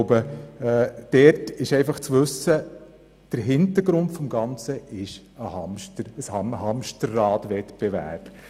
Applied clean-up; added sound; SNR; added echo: none; none; none; none.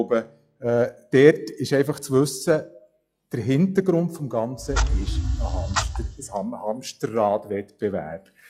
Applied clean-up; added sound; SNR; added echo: classical method log-MMSE.